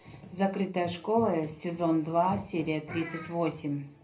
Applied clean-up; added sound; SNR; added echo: none; none; none; reverberation time 0.3 s.